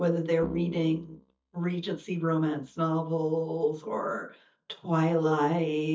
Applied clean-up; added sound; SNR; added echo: neural mask model DeepFilterNet 3.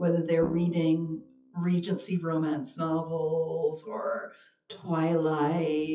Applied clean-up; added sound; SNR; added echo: classical method WPE with log-MMSE.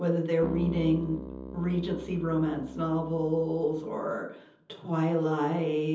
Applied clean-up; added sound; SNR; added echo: none; Keyboard (musical); 11 dB; reverberation time 0.7 s.